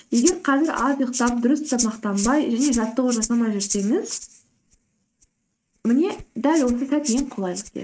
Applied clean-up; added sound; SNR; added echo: neural mask model RNNoise.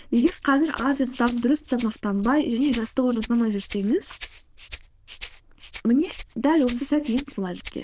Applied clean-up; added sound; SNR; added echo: neural diffusion model UNIVERSE++.